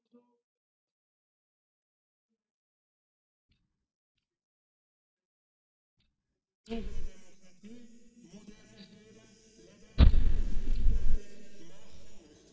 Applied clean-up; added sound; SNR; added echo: neural mask model DeepFilterNet 3.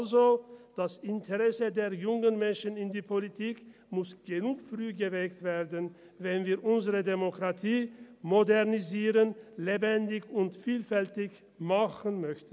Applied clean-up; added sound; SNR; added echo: none; none; none; none.